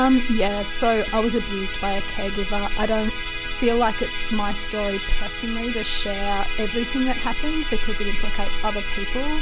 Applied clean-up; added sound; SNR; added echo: none; Musical instrument; 10 dB; none.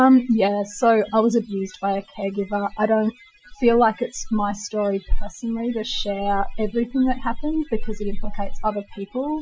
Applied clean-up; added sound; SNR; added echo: classical method Wiener filter.